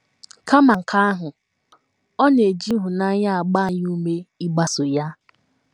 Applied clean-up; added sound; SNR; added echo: none; none; none; none.